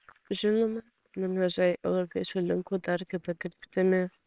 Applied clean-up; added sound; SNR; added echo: neural separator model SepFormer WHAMR!.